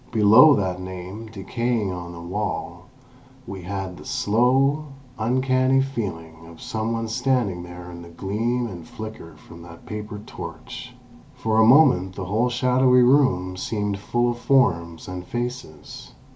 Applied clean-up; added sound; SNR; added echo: none; none; none; none.